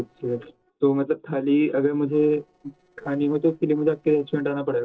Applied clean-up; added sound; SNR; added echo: neural separator model SepFormer DNS4.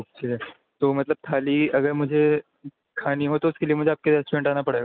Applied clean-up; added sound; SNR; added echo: none; none; none; none.